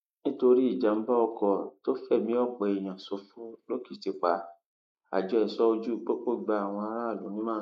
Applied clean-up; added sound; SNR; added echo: neural mask model Resemble Enhance denoiser.